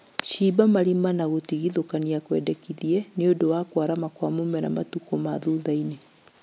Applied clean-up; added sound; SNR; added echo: none; none; none; none.